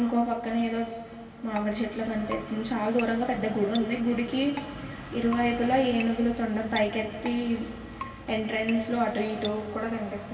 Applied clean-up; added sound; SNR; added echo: none; Keyboard (musical); 16 dB; reverberation time 2.3 s.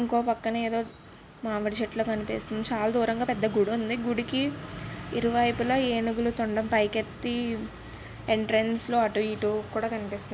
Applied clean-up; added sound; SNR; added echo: none; none; none; none.